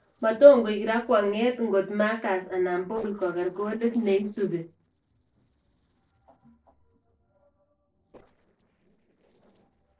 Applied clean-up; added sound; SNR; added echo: neural separator model SepFormer DNS4.